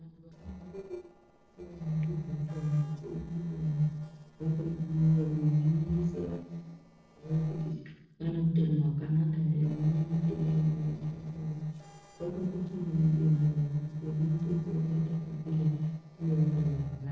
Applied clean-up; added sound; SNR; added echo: neural separator model SepFormer DNS4.